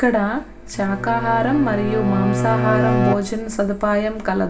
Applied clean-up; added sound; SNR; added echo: none; Bowed string instrument; 2 dB; reverberation time 0.5 s.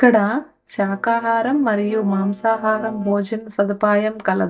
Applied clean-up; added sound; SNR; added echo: neural mask model DeepFilterNet 3.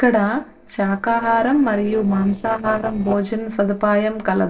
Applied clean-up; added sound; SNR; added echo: neural separator model SepFormer DNS4.